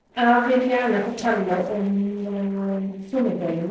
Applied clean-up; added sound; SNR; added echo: neural separator model SepFormer DNS4.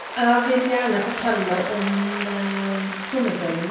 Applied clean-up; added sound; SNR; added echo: none; Applause; 8 dB; reverberation time 0.9 s.